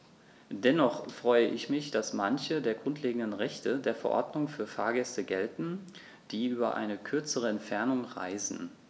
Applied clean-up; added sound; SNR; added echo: none; none; none; none.